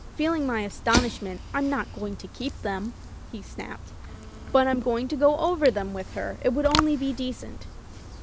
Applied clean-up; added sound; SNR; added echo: none; Fire; 7 dB; none.